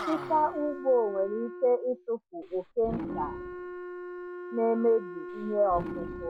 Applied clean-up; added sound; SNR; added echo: none; Animal + Wind instrument, woodwind instrument; 9 dB; none.